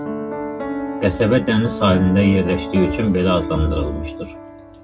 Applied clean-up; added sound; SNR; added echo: none; Piano; 8 dB; reverberation time 0.4 s.